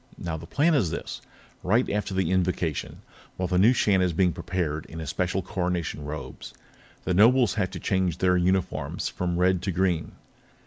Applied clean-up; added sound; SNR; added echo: none; none; none; none.